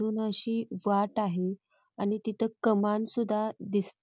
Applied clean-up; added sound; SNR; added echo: none; none; none; none.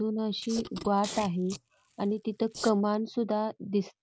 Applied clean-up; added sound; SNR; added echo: neural mask model Resemble Enhance denoiser.